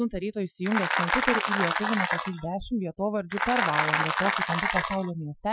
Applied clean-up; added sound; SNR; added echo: classical method Wiener filter.